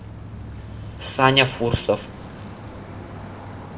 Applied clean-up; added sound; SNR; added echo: none; Bicycle; 11 dB; reverberation time 0.5 s.